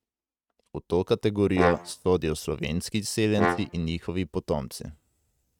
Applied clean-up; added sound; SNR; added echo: neural mask model RNNoise.